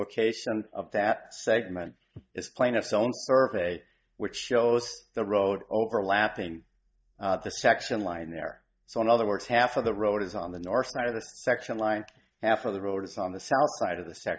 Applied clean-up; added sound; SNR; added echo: neural mask model DeepFilterNet 3.